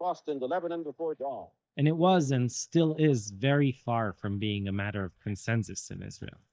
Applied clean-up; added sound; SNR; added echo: neural mask model DeepFilterNet 3.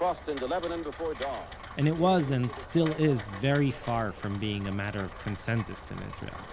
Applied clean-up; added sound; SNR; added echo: none; Rain; 13 dB; none.